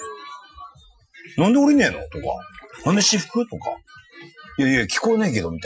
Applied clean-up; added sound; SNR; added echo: classical method Wiener filter.